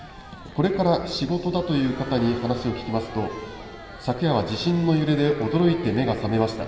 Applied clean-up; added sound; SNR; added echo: none; Crowd; 19 dB; reverberation time 2.6 s.